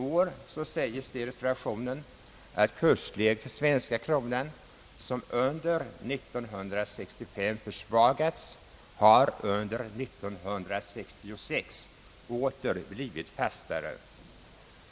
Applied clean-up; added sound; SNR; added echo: none; none; none; none.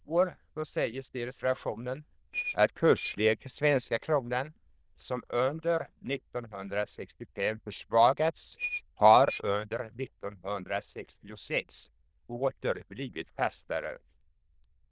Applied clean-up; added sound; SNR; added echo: neural diffusion model UNIVERSE++.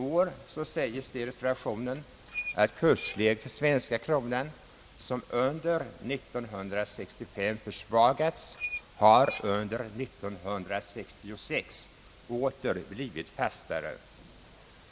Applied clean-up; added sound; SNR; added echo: none; Squeak; 14 dB; none.